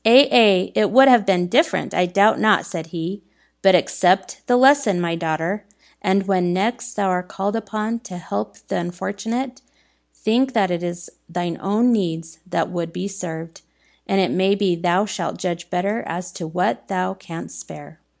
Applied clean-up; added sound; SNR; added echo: none; none; none; none.